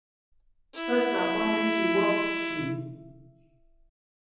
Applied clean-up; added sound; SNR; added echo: none; Bowed string instrument; -1 dB; reverberation time 1.3 s.